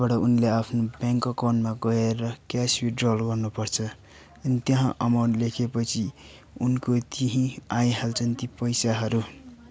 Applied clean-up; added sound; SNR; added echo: none; none; none; none.